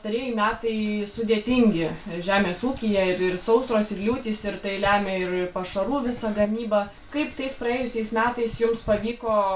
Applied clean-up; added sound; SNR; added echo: none; none; none; none.